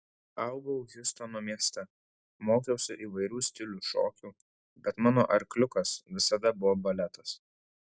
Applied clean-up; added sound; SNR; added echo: none; none; none; none.